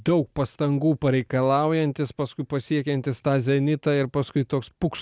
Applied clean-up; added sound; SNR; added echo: none; none; none; none.